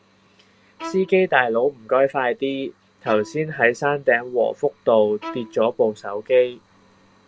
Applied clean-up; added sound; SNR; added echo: none; Bowed string instrument; 19 dB; none.